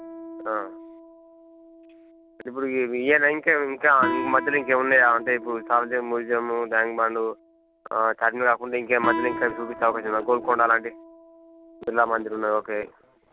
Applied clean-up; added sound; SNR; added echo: none; Guitar; 12 dB; none.